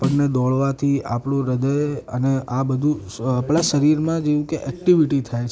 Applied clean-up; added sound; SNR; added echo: none; Snare drum; 14 dB; none.